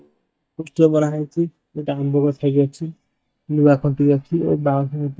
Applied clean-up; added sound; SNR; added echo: neural mask model DeepFilterNet 3.